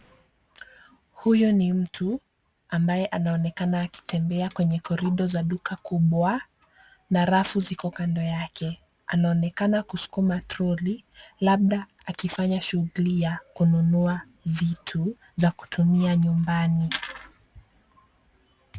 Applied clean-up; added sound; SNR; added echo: none; none; none; none.